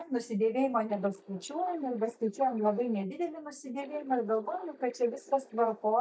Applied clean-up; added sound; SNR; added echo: neural mask model DeepFilterNet 3.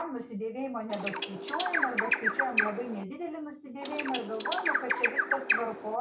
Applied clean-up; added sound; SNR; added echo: none; Bird; -4 dB; reverberation time 0.2 s.